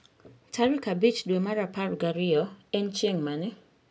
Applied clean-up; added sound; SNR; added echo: none; none; none; none.